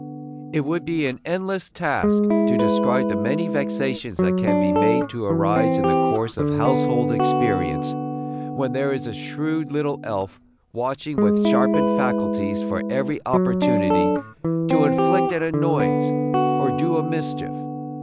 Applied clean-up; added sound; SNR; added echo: none; Guitar; -4 dB; none.